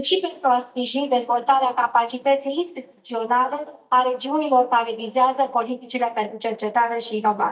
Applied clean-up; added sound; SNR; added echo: neural mask model DeepFilterNet 3.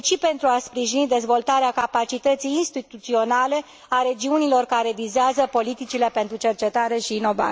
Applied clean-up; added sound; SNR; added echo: none; none; none; none.